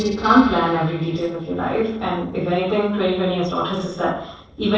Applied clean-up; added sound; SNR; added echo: neural separator model SepFormer DNS4.